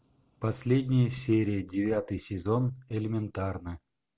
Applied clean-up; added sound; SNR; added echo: none; none; none; none.